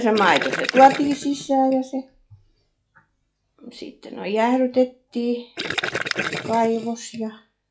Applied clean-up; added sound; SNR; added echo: classical method log-MMSE.